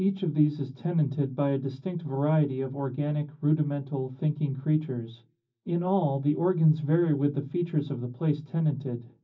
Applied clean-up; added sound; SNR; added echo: none; none; none; reverberation time 0.4 s.